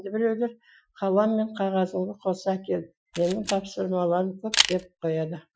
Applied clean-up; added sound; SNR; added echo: classical method Wiener filter.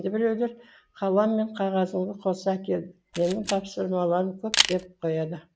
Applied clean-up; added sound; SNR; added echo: none; Camera; 5 dB; none.